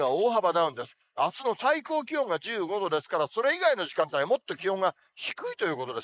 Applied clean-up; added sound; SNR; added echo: neural mask model Resemble Enhance denoiser.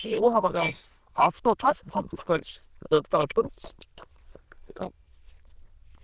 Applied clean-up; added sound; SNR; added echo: neural diffusion model UNIVERSE++.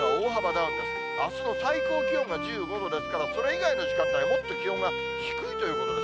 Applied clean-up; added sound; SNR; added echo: none; Bowed string instrument; -1 dB; none.